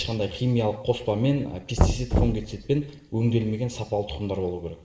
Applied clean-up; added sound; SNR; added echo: none; Knock; 2 dB; reverberation time 0.6 s.